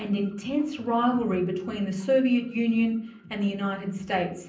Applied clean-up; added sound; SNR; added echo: none; none; none; reverberation time 0.6 s.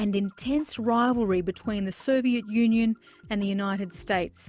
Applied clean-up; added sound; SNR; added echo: none; none; none; none.